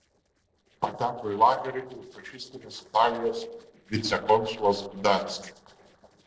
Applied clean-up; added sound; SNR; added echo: neural separator model SepFormer DNS4.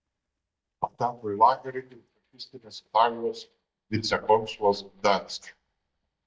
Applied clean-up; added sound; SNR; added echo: neural mask model DeepFilterNet 3.